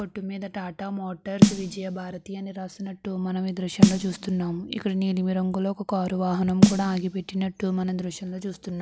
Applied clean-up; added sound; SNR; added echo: none; Snare drum; -2 dB; none.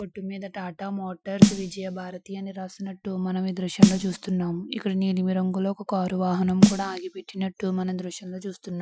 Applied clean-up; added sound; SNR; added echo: classical method Wiener filter.